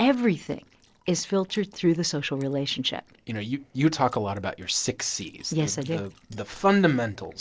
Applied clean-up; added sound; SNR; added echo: neural separator model SepFormer DNS4.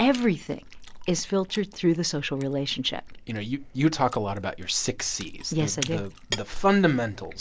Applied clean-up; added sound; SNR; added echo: none; Chewing, mastication; 17 dB; none.